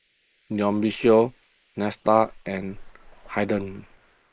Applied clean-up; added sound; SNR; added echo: neural mask model Resemble Enhance denoiser.